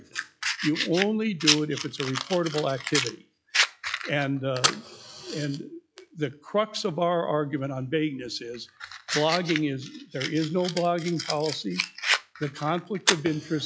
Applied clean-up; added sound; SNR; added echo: classical method log-MMSE.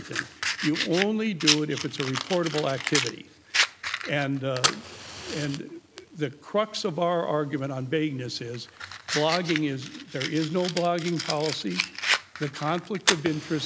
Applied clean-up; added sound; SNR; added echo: none; Fire; 3 dB; none.